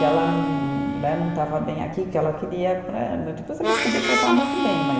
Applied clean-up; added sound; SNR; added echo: none; Harmonica; 2 dB; reverberation time 2.1 s.